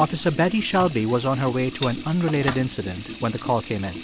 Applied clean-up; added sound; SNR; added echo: none; Sink (filling or washing) / Water tap, faucet; 14 dB; none.